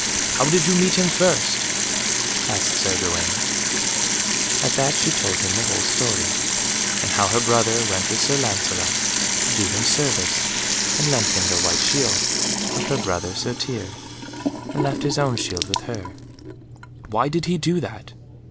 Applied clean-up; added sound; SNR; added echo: none; Sink (filling or washing) / Water tap, faucet; -3 dB; none.